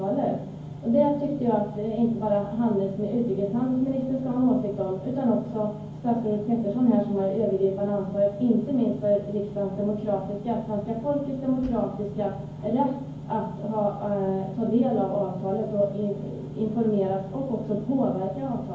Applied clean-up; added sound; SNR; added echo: none; Bass drum; 19 dB; reverberation time 0.9 s.